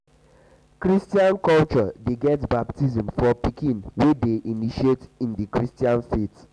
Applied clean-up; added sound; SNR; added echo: none; none; none; none.